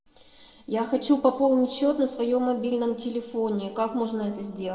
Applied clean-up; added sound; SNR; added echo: none; none; none; reverberation time 1.5 s.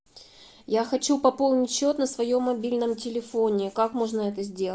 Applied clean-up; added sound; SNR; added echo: none; none; none; none.